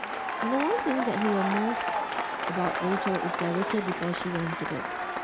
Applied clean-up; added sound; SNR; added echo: none; Applause / Cheering; 0 dB; none.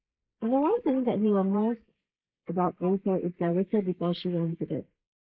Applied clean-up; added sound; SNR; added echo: neural mask model Resemble Enhance denoiser.